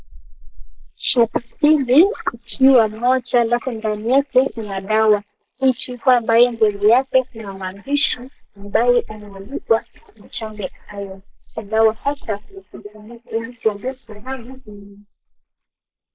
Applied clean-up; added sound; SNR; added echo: neural mask model Resemble Enhance denoiser.